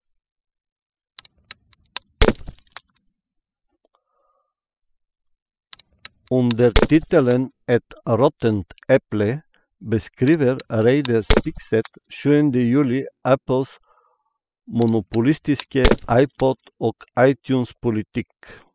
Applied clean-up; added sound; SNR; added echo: classical method spectral subtraction.